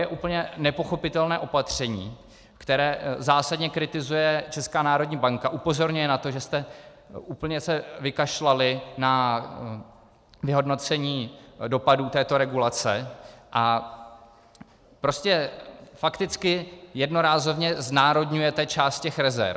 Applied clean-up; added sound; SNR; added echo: none; none; none; none.